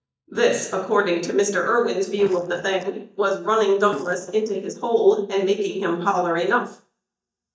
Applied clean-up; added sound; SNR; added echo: neural mask model DeepFilterNet 3.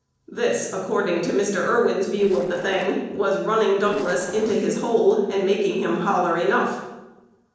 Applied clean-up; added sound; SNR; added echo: neural separator model SepFormer DNS4.